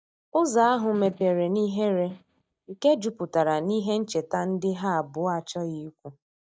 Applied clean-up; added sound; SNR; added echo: neural mask model DeepFilterNet 3.